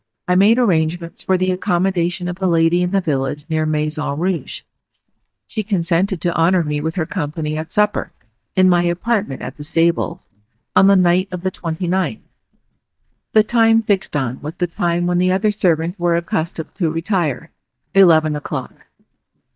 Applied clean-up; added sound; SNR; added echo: neural mask model DeepFilterNet 3.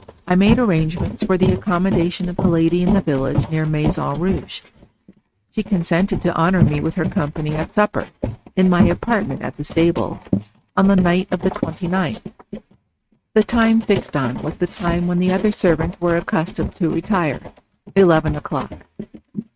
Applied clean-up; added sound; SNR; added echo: neural mask model RNNoise.